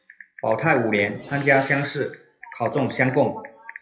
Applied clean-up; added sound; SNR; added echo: classical method WPE with log-MMSE.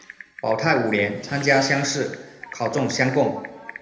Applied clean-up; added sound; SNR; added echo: none; Typing; 17 dB; reverberation time 0.7 s.